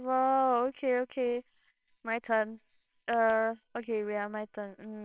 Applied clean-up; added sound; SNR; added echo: neural separator model SepFormer WHAMR!.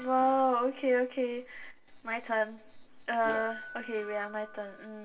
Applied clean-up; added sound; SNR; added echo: none; Door / Bell; 19 dB; reverberation time 0.2 s.